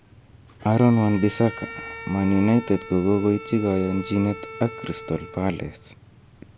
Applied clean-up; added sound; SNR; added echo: none; Bowed string instrument; 16 dB; none.